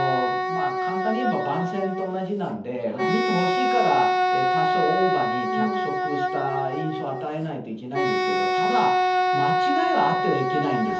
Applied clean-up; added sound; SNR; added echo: none; Wind instrument, woodwind instrument; -4 dB; reverberation time 0.7 s.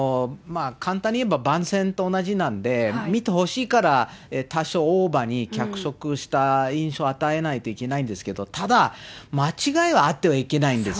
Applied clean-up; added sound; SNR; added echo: none; none; none; none.